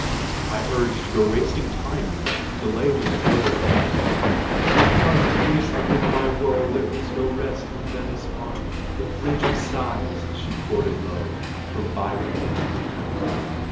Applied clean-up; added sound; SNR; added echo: none; Hammer; -4 dB; reverberation time 1.2 s.